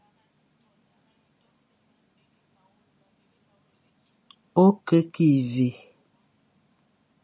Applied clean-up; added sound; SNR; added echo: none; none; none; none.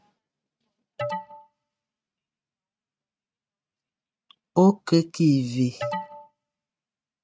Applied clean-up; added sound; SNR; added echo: neural mask model RNNoise.